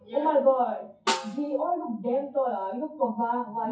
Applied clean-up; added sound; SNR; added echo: classical method WPE with log-MMSE.